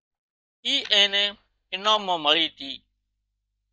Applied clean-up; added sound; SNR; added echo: neural mask model DeepFilterNet 3.